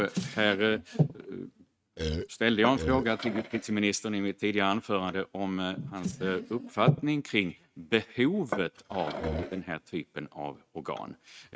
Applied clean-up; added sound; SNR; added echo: neural mask model RNNoise.